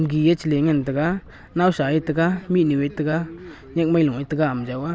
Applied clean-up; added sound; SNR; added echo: none; none; none; none.